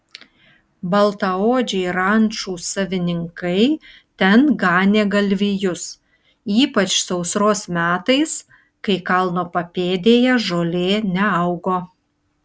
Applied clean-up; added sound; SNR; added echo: none; none; none; none.